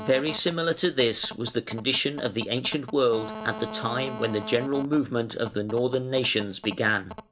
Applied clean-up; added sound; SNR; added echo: none; Telephone; 14 dB; none.